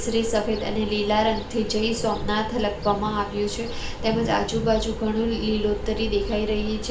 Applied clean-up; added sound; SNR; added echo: none; Gull, seagull / Fowl; 8 dB; reverberation time 0.4 s.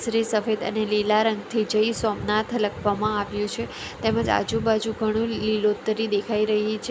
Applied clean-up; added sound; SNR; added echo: none; none; none; none.